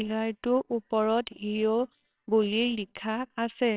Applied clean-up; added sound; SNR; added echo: neural separator model SepFormer WHAMR!.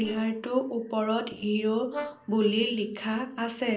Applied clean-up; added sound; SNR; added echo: neural separator model SepFormer DNS4.